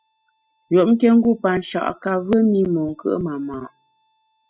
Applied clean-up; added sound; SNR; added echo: classical method spectral subtraction.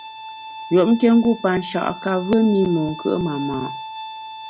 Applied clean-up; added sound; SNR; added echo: none; Bowed string instrument; 14 dB; none.